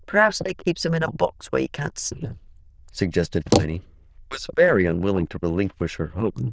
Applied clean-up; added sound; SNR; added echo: neural diffusion model UNIVERSE++.